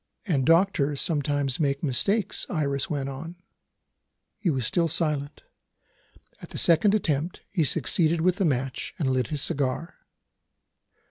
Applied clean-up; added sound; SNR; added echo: none; none; none; none.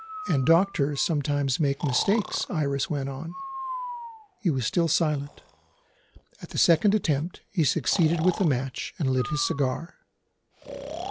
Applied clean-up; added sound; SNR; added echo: none; Breathing; 14 dB; none.